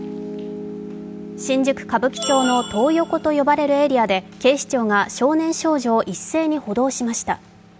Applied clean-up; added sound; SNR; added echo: none; Piano; 16 dB; none.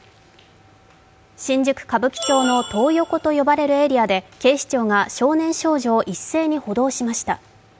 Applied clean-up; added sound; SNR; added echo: none; none; none; none.